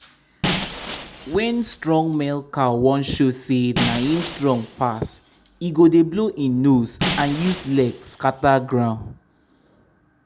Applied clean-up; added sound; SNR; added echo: none; Shatter; 10 dB; none.